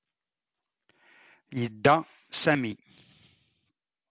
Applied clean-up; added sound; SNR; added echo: none; none; none; none.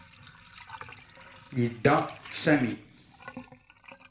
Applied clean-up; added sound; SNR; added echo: none; Sink (filling or washing) / Water; 17 dB; reverberation time 0.4 s.